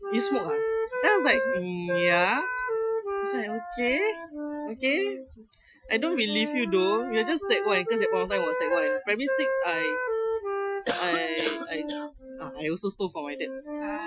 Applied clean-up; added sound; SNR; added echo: classical method Wiener filter.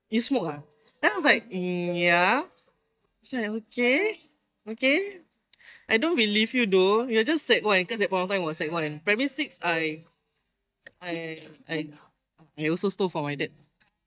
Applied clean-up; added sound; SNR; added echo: neural mask model DeepFilterNet 3.